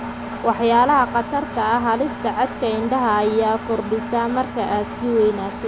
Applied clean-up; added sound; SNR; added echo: none; Engine; 9 dB; none.